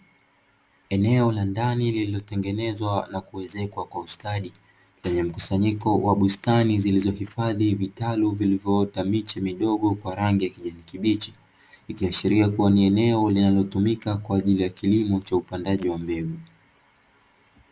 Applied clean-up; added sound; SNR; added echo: none; none; none; none.